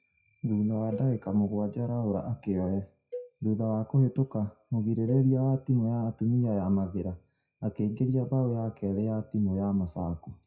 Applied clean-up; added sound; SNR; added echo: classical method WPE with log-MMSE.